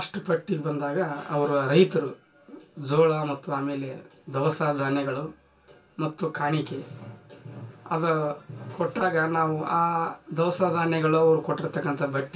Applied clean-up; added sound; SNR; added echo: none; none; none; reverberation time 0.2 s.